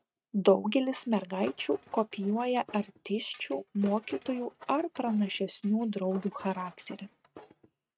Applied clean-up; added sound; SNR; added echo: neural mask model RNNoise.